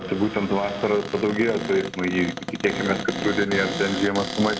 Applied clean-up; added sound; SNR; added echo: none; Cupboard open or close; 7 dB; none.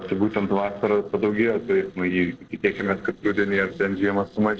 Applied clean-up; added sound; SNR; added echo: neural separator model SepFormer DNS4.